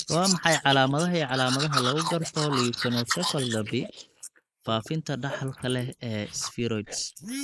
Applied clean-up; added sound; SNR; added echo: neural mask model Resemble Enhance denoiser.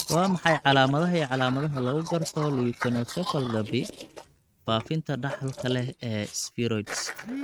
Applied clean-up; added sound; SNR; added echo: neural mask model RNNoise.